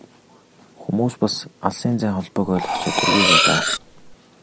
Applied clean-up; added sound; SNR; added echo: none; Cutlery, silverware; -4 dB; none.